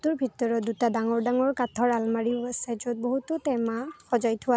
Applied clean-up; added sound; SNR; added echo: none; none; none; none.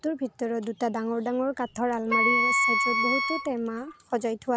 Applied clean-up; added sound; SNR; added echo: none; Wind instrument, woodwind instrument; -3 dB; none.